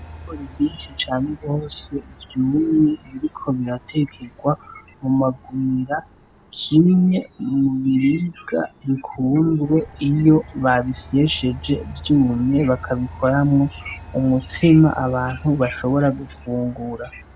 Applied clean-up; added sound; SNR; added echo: none; Train; 20 dB; none.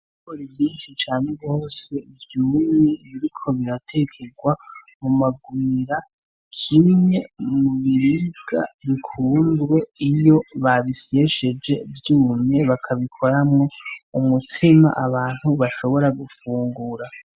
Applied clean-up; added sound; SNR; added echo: none; none; none; none.